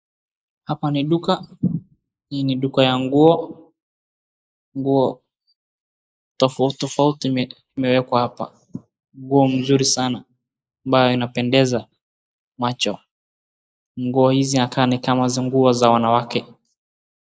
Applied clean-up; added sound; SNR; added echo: neural mask model Resemble Enhance denoiser.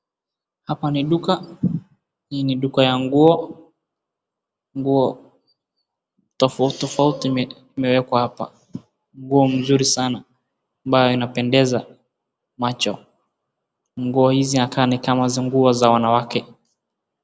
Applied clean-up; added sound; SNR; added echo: none; none; none; none.